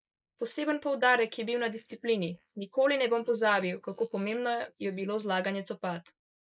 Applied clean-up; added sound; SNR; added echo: neural mask model Resemble Enhance denoiser.